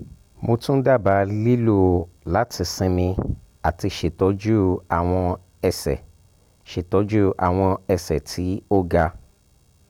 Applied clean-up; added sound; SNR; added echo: none; none; none; none.